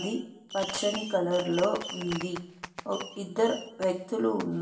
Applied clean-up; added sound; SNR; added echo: none; Fireworks; 12 dB; reverberation time 0.7 s.